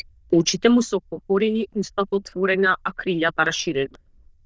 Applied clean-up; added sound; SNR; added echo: neural diffusion model UNIVERSE++.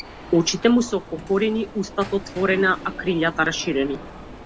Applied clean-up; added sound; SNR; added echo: none; Alarm; 15 dB; none.